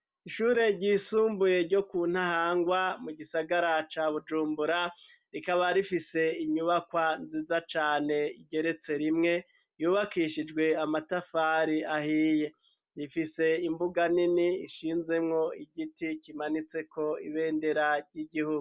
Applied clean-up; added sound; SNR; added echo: none; none; none; none.